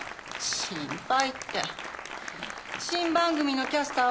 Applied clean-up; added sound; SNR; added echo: none; Applause; 9 dB; none.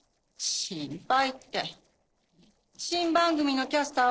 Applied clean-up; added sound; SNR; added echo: neural separator model SepFormer DNS4.